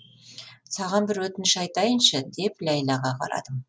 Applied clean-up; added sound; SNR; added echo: none; none; none; none.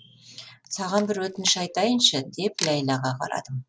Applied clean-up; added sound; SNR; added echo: none; Camera; 14 dB; none.